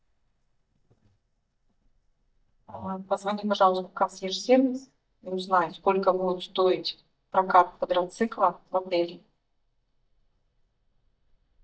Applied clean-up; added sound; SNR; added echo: neural mask model DeepFilterNet 3.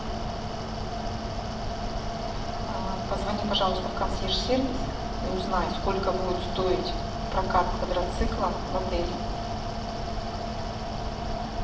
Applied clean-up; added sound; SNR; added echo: none; Mechanical fan; 0 dB; reverberation time 0.7 s.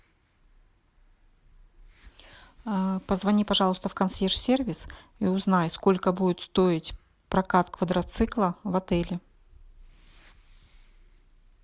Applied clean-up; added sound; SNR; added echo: none; none; none; none.